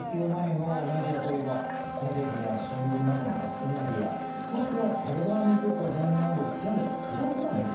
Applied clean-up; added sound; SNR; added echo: none; Domestic sounds, home sounds; 6 dB; reverberation time 0.9 s.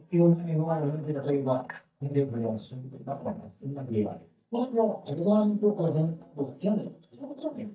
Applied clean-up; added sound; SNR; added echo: neural mask model DeepFilterNet 3.